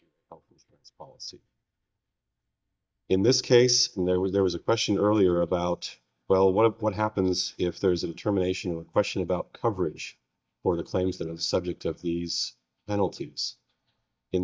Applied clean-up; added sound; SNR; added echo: neural mask model DeepFilterNet 3.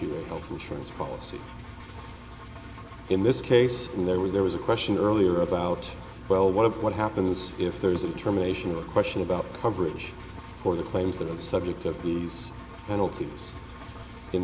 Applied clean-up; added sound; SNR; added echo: none; Engine; 15 dB; none.